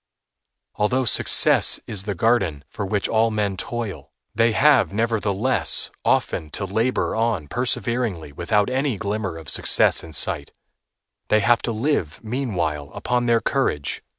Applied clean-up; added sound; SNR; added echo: none; none; none; none.